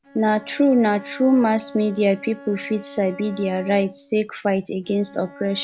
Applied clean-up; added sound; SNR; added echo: none; Bowed string instrument; 19 dB; none.